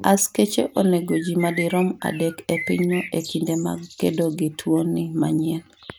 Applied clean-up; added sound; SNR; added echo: none; Bird; 13 dB; none.